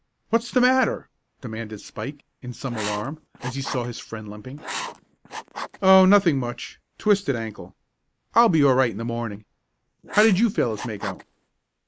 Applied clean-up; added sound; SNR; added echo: neural mask model Resemble Enhance denoiser.